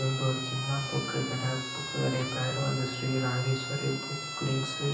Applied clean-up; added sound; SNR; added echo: none; Siren; 6 dB; reverberation time 0.6 s.